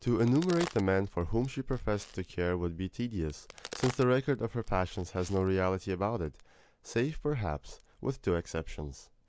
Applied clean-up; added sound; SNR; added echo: none; Crack; 16 dB; none.